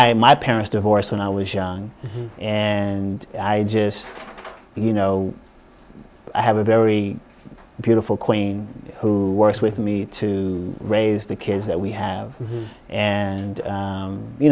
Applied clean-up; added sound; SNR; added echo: none; none; none; none.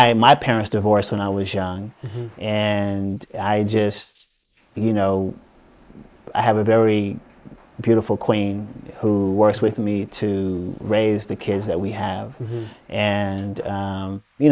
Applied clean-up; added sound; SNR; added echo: neural mask model Resemble Enhance denoiser.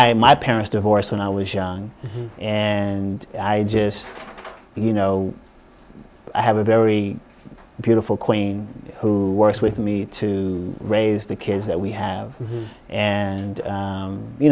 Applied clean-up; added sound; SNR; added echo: none; Bowed string instrument; 18 dB; none.